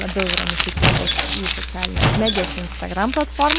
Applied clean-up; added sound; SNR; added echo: none; Crumpling, crinkling + Squeak / Wood; -3 dB; none.